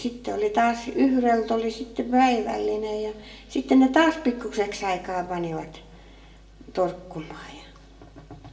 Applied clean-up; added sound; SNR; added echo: none; none; none; reverberation time 1.0 s.